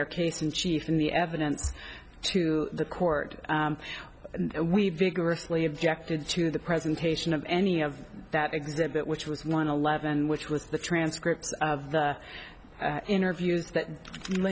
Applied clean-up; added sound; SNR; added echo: none; none; none; none.